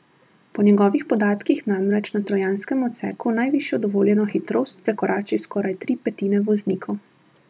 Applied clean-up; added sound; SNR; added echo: none; none; none; none.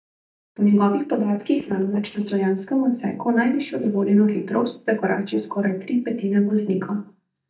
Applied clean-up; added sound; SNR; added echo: neural mask model DeepFilterNet 3.